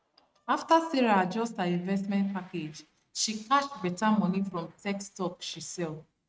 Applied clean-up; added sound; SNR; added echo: neural mask model RNNoise.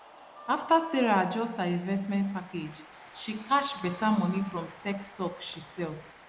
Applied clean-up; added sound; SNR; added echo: none; Wind instrument, woodwind instrument + Cheering; 19 dB; none.